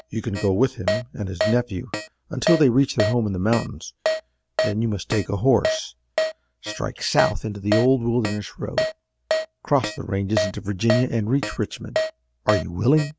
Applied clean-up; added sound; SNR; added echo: none; Keyboard (musical); 5 dB; none.